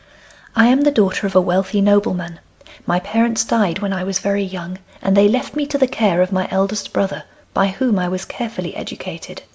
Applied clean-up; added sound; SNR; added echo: none; none; none; none.